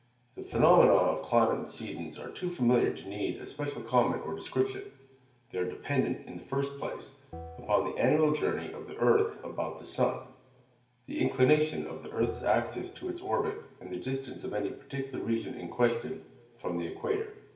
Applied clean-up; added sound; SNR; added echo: none; Bell; 19 dB; reverberation time 0.9 s.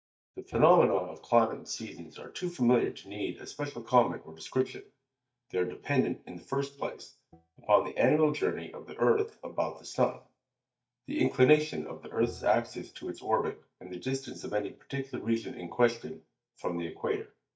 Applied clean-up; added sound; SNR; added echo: neural mask model DeepFilterNet 3.